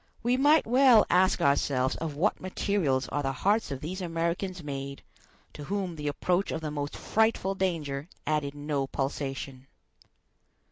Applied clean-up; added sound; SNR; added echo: none; none; none; none.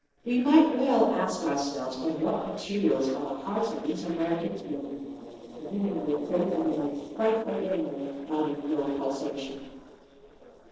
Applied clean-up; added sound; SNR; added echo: neural separator model SepFormer DNS4.